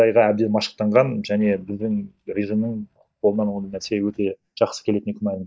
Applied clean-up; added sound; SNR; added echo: neural mask model DeepFilterNet 3.